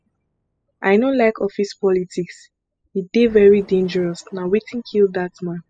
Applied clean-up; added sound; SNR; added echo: classical method spectral subtraction.